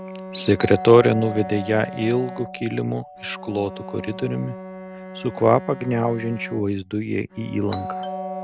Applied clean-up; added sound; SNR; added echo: none; Bowed string instrument + Doorbell; 11 dB; none.